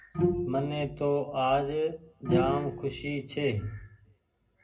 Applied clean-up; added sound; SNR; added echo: none; Bowed string instrument; 2 dB; reverberation time 0.2 s.